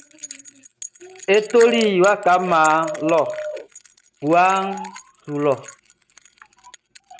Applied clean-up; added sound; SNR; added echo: neural mask model RNNoise.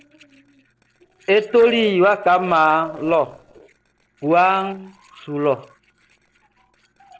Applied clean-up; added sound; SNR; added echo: neural separator model SepFormer DNS4.